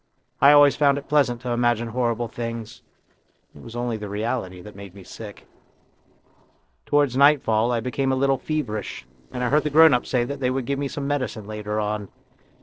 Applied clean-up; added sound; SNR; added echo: neural separator model SepFormer DNS4.